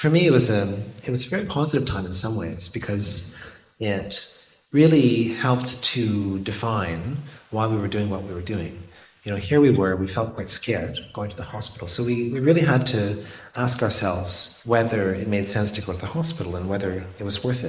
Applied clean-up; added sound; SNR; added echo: neural mask model Resemble Enhance denoiser.